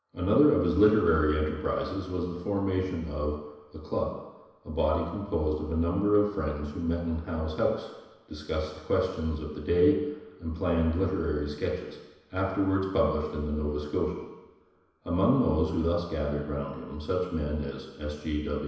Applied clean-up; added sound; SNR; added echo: none; none; none; reverberation time 1.0 s.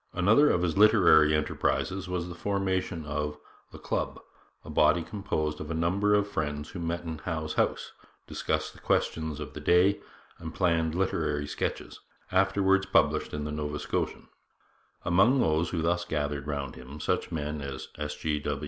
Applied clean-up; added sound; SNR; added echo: none; none; none; none.